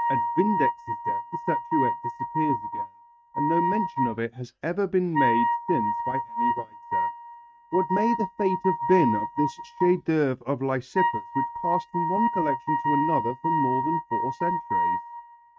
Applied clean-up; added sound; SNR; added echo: neural mask model RNNoise.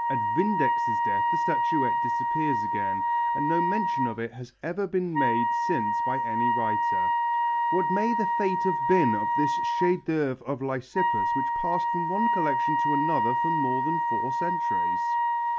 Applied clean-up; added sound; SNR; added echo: none; Wind instrument, woodwind instrument; -4 dB; none.